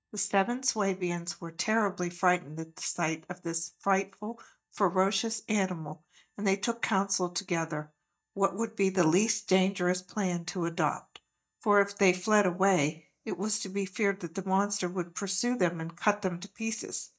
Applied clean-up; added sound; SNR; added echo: neural mask model DeepFilterNet 3.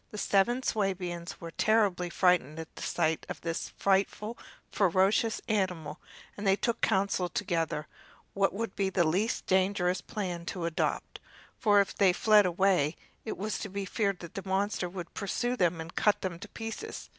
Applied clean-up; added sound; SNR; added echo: none; none; none; none.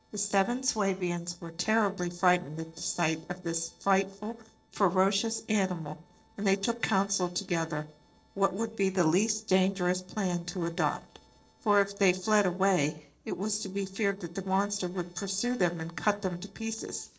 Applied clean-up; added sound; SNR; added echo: neural separator model SepFormer DNS4.